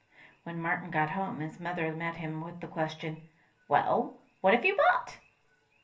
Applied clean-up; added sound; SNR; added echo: none; none; none; reverberation time 0.3 s.